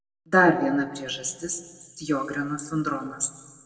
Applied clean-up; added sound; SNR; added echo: none; none; none; reverberation time 1.4 s.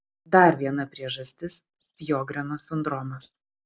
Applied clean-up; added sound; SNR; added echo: none; none; none; none.